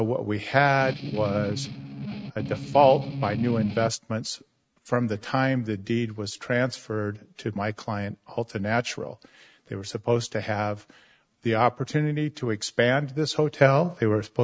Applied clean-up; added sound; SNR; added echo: neural mask model RNNoise.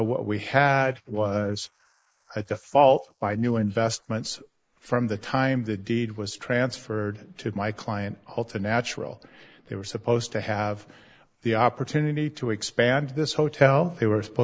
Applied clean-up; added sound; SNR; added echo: neural mask model Resemble Enhance denoiser.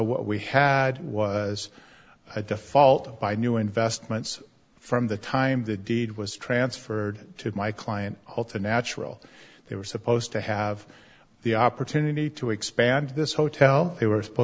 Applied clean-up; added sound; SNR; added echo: none; none; none; none.